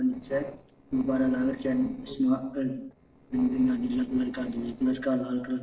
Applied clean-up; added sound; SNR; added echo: neural separator model SepFormer DNS4.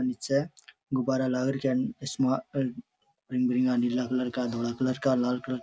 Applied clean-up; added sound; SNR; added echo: none; none; none; none.